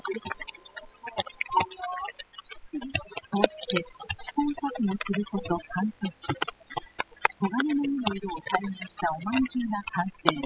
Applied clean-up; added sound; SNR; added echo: classical method spectral subtraction.